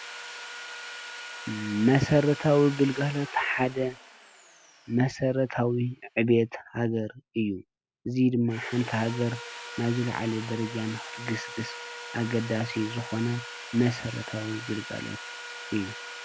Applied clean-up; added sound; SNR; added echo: none; Sawing; 13 dB; none.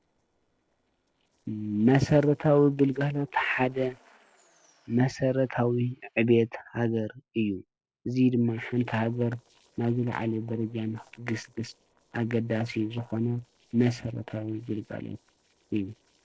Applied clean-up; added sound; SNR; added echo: neural separator model SepFormer DNS4.